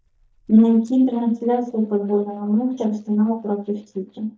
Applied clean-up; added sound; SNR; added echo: neural mask model DeepFilterNet 3.